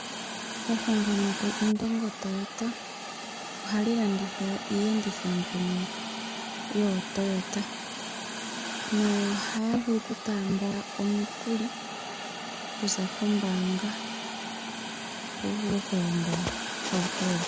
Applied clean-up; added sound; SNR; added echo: none; Hiss; 6 dB; none.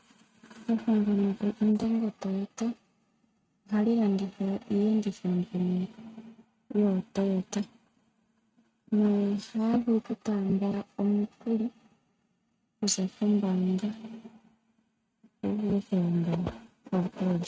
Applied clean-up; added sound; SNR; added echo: neural mask model RNNoise.